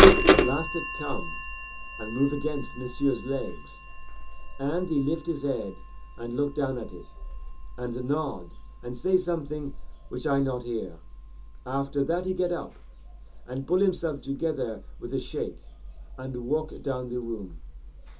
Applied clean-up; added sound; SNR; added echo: none; Bird vocalization, bird call, bird song / Telephone; 0 dB; reverberation time 0.2 s.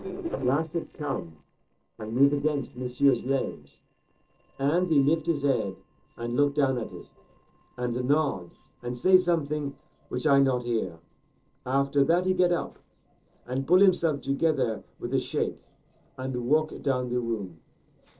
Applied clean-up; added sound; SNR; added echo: neural separator model SepFormer DNS4.